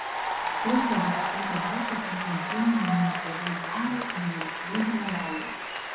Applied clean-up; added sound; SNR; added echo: none; Applause / Cheering; 1 dB; reverberation time 0.6 s.